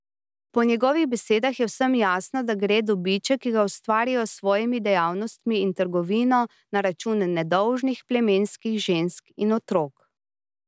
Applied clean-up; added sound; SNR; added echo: none; none; none; none.